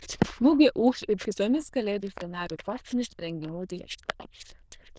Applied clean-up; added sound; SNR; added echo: neural diffusion model UNIVERSE++.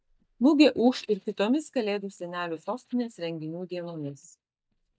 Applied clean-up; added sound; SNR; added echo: neural mask model DeepFilterNet 3.